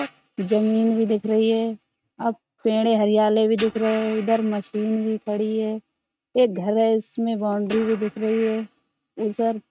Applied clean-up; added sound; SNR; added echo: neural mask model RNNoise.